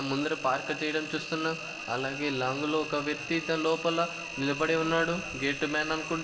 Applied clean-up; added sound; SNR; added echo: none; Engine; 10 dB; reverberation time 1.8 s.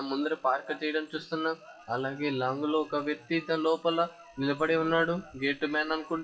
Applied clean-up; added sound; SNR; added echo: classical method WPE with log-MMSE.